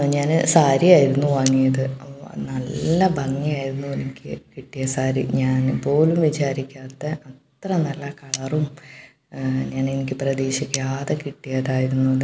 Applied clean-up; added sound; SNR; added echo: none; Cutlery, silverware; 15 dB; none.